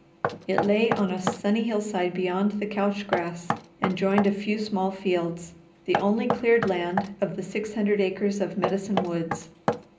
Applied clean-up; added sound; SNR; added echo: none; Knock; 7 dB; reverberation time 0.5 s.